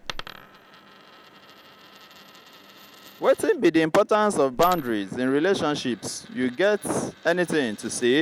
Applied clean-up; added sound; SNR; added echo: none; Coin (dropping); 19 dB; none.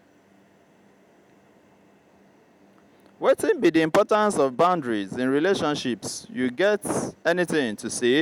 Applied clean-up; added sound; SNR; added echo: none; none; none; none.